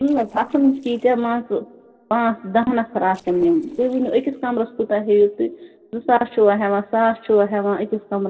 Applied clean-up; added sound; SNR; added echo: neural separator model SepFormer DNS4.